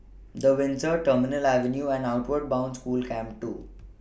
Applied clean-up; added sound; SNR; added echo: none; none; none; none.